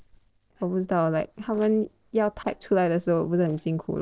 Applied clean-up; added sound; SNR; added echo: neural separator model SepFormer DNS4.